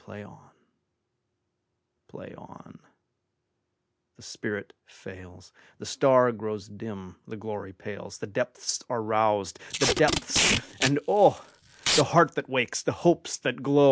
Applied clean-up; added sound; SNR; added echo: none; Packing tape, duct tape; 1 dB; none.